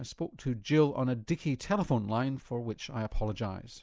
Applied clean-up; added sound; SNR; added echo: none; none; none; none.